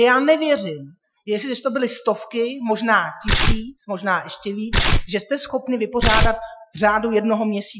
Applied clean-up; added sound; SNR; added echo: classical method Wiener filter.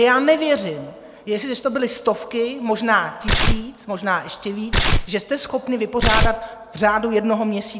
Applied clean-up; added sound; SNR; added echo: none; Tearing; -3 dB; none.